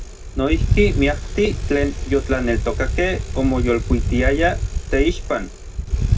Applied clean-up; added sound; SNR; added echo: none; Bicycle; 1 dB; reverberation time 0.2 s.